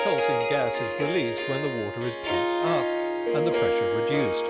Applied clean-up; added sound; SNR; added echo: none; Harp; -5 dB; none.